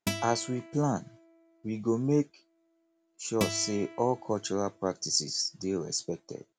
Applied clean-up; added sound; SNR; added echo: none; Acoustic guitar; 11 dB; none.